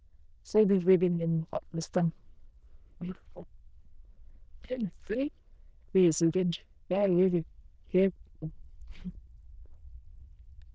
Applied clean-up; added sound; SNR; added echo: neural diffusion model UNIVERSE++.